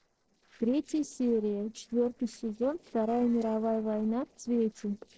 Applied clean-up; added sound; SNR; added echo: neural separator model SepFormer DNS4.